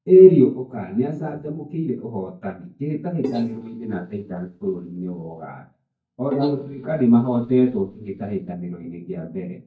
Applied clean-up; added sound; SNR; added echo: neural mask model DeepFilterNet 3.